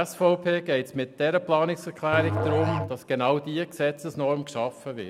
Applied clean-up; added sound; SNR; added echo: none; Musical instrument; 6 dB; none.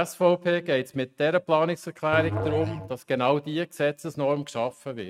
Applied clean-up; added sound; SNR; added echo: neural mask model RNNoise.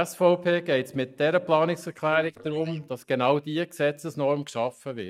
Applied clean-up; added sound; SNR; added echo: neural mask model DeepFilterNet 3.